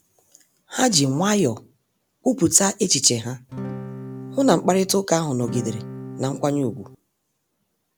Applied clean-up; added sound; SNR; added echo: none; Acoustic guitar / Strum; 11 dB; none.